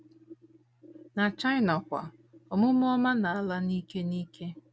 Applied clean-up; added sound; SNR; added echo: none; none; none; none.